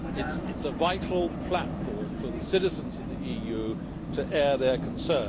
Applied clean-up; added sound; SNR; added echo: none; Vehicle; 4 dB; none.